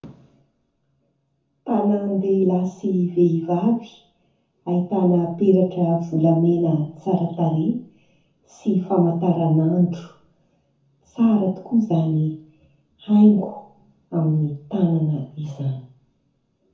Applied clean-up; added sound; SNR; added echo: none; none; none; reverberation time 0.6 s.